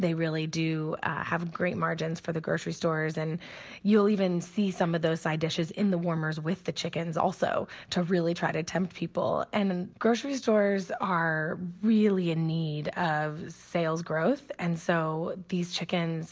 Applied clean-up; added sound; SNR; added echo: none; none; none; none.